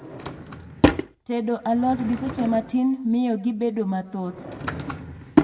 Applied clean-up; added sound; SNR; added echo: none; Drawer open or close / Wood; 2 dB; reverberation time 0.9 s.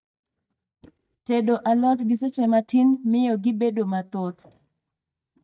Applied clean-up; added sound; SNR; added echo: neural mask model DeepFilterNet 3.